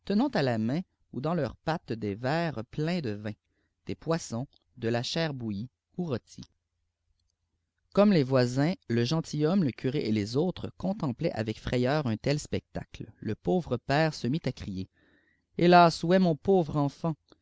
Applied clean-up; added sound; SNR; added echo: none; none; none; none.